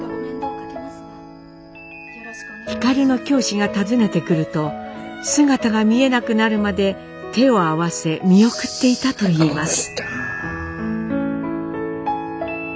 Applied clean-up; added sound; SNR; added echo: none; none; none; none.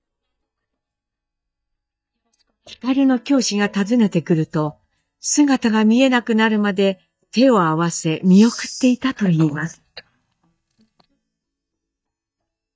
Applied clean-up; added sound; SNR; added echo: neural mask model DeepFilterNet 3.